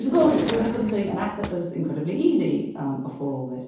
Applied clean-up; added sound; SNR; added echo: none; Drawer open or close; 6 dB; reverberation time 0.9 s.